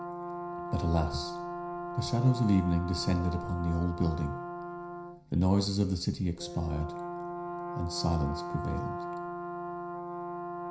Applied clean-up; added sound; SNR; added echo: none; Brass instrument; 7 dB; reverberation time 0.5 s.